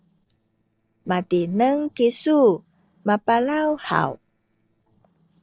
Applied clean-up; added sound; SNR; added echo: neural separator model SepFormer DNS4.